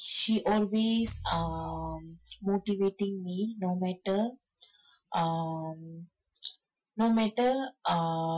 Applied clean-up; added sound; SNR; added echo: classical method Wiener filter.